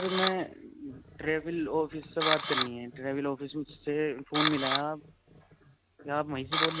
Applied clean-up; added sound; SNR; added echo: none; Camera; -1 dB; none.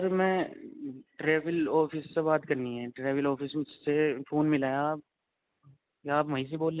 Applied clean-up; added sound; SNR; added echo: none; none; none; none.